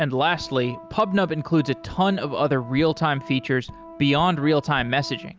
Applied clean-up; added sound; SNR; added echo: none; Organ + Tap; 19 dB; none.